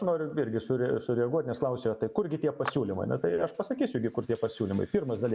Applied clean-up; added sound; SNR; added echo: none; Clapping; 14 dB; none.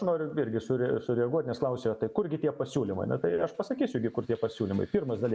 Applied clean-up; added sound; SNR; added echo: none; none; none; none.